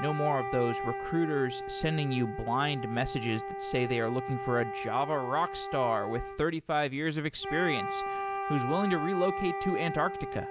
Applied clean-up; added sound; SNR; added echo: none; Wind instrument, woodwind instrument; 5 dB; none.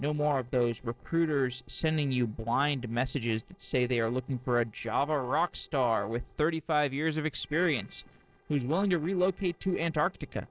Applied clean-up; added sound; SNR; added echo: neural separator model SepFormer DNS4.